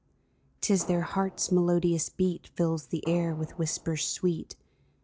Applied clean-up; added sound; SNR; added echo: none; Fireworks; 19 dB; none.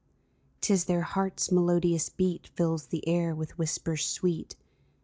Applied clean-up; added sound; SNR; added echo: none; none; none; none.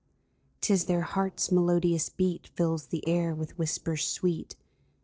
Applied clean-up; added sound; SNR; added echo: neural separator model SepFormer DNS4.